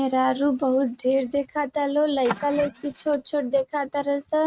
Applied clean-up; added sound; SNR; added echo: neural mask model RNNoise.